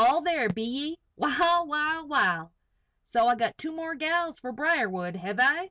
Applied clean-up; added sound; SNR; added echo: none; none; none; none.